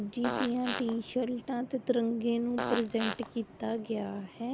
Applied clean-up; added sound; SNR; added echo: none; Fart; 6 dB; none.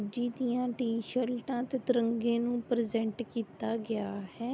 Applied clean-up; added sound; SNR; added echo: none; none; none; none.